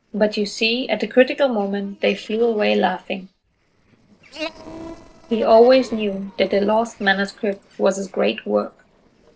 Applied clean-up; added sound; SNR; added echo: neural separator model SepFormer DNS4.